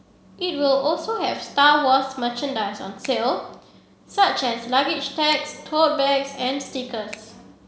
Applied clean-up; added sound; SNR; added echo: none; Finger snapping; 19 dB; none.